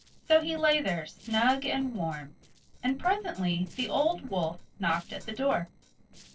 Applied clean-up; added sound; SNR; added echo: neural separator model SepFormer DNS4.